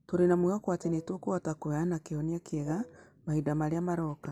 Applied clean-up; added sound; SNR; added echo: none; Wind instrument, woodwind instrument; 20 dB; none.